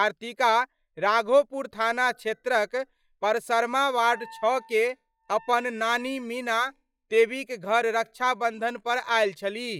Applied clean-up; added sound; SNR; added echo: classical method log-MMSE.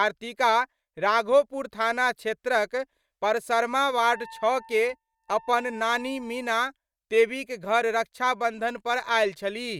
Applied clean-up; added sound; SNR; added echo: neural mask model RNNoise.